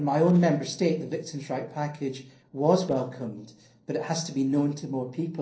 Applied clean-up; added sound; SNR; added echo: neural separator model SepFormer DNS4.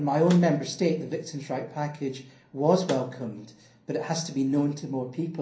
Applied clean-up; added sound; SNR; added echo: none; Snare drum; 16 dB; reverberation time 0.6 s.